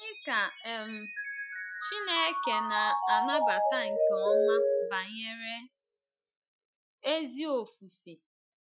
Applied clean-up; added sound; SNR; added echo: classical method Wiener filter.